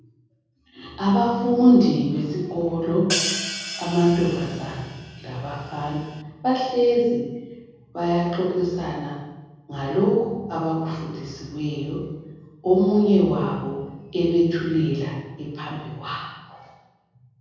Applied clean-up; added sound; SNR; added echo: none; Hi-hat; 8 dB; reverberation time 1.3 s.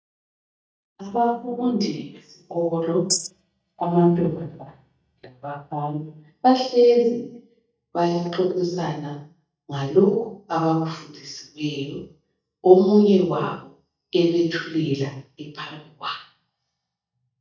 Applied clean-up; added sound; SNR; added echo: neural mask model DeepFilterNet 3.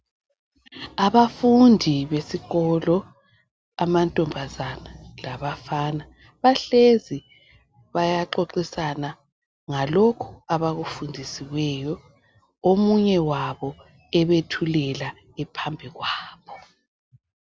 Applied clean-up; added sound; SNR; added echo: none; none; none; none.